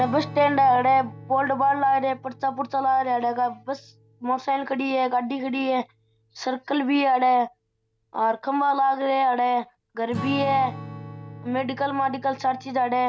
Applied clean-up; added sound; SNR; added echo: none; Strum; 17 dB; none.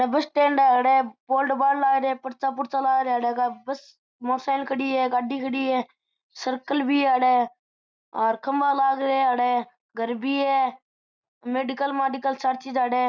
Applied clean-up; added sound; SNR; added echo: none; none; none; none.